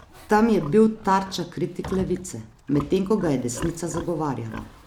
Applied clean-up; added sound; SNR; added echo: none; Livestock, farm animals, working animals; 16 dB; none.